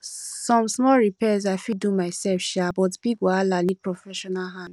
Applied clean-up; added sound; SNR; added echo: none; none; none; none.